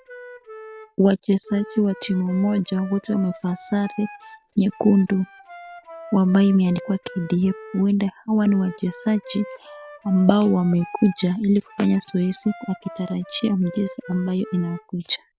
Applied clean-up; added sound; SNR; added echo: none; Wind instrument, woodwind instrument; 19 dB; none.